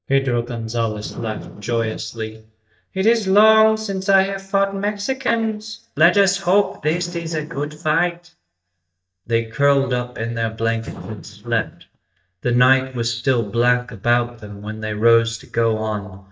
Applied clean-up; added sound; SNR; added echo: neural mask model DeepFilterNet 3.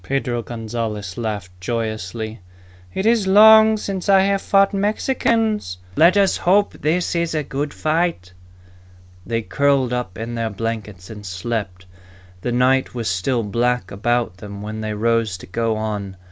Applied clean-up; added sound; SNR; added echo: none; none; none; none.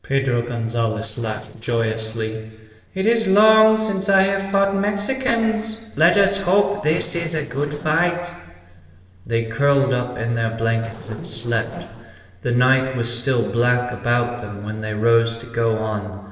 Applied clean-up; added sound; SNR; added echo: neural separator model SepFormer DNS4.